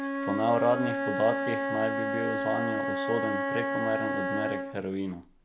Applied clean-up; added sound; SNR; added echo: none; Wind instrument, woodwind instrument; 0 dB; none.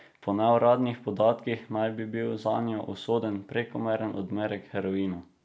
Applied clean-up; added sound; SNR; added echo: none; none; none; none.